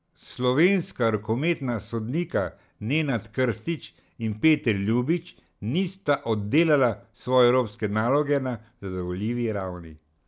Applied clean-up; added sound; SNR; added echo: none; none; none; none.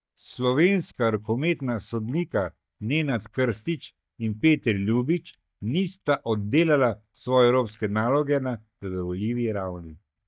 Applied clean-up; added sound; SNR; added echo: neural mask model DeepFilterNet 3.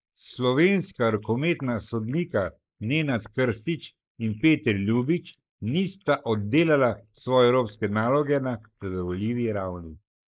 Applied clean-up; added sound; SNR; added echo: neural mask model Resemble Enhance denoiser.